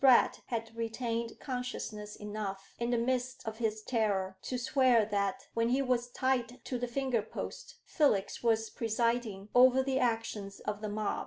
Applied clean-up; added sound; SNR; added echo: none; none; none; none.